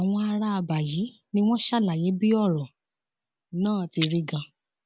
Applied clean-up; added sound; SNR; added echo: none; none; none; none.